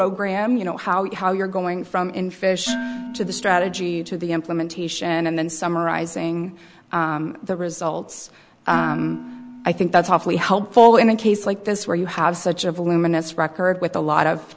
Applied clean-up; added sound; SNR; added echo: none; Dishes, pots, and pans; 17 dB; none.